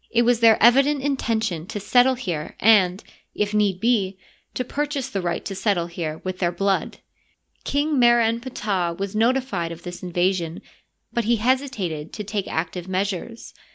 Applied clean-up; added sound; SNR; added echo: none; none; none; none.